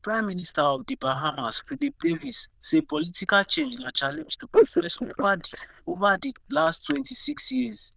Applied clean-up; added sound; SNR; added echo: neural diffusion model UNIVERSE++.